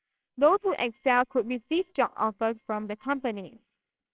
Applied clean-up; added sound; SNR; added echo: neural separator model SepFormer WHAMR!.